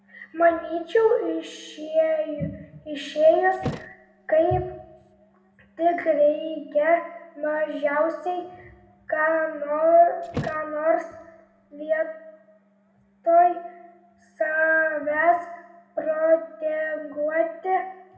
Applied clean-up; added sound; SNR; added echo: none; Thump, thud; 13 dB; reverberation time 0.8 s.